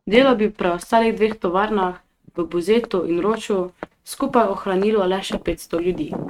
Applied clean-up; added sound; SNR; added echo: neural mask model RNNoise.